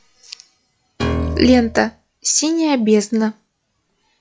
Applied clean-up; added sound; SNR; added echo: classical method log-MMSE.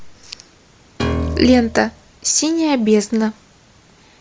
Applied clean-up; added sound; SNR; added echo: none; Piano; 5 dB; none.